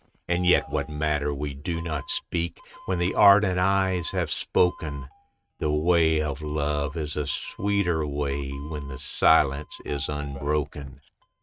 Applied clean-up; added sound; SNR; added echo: neural mask model RNNoise.